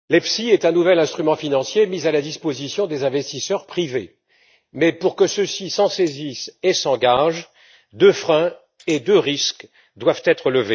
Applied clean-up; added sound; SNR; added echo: neural mask model DeepFilterNet 3.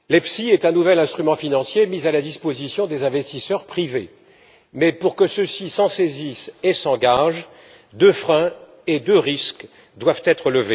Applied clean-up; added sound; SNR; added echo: none; none; none; none.